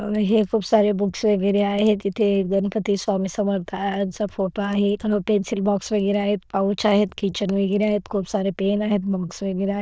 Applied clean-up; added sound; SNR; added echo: neural diffusion model UNIVERSE++.